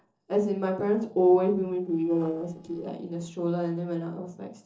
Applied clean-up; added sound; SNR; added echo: neural separator model SepFormer DNS4.